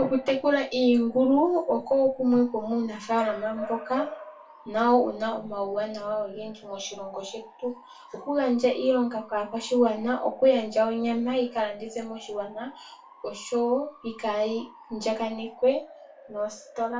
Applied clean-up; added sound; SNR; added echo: none; Bark / Motor vehicle (road) / Siren; 18 dB; reverberation time 0.3 s.